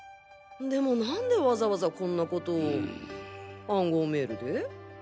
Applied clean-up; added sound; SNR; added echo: none; none; none; none.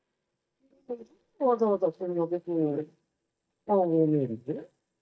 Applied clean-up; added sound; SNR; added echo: neural mask model DeepFilterNet 3.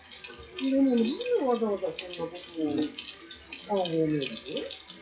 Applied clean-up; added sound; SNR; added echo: classical method WPE with log-MMSE.